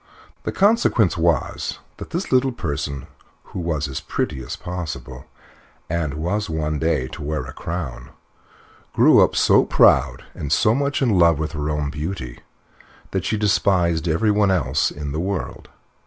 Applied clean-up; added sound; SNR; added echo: none; none; none; none.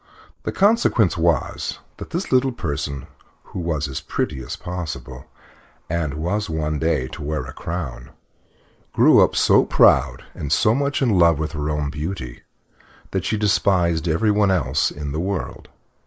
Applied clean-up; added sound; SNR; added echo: neural mask model Resemble Enhance denoiser.